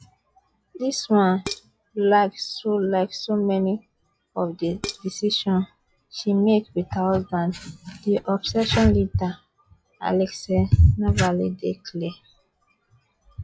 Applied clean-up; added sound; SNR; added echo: classical method log-MMSE.